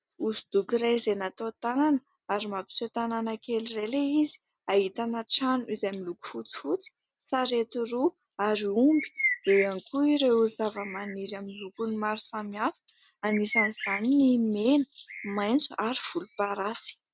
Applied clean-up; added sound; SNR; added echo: none; Bird; 8 dB; none.